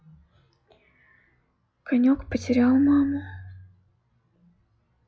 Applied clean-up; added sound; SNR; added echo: classical method log-MMSE.